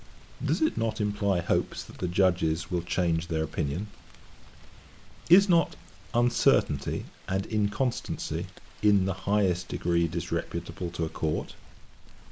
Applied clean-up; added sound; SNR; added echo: neural mask model Resemble Enhance denoiser.